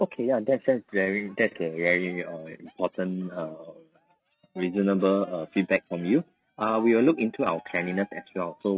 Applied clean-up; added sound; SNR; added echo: neural mask model RNNoise.